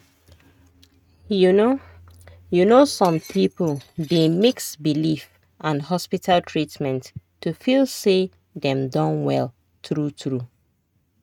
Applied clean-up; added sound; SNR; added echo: neural mask model RNNoise.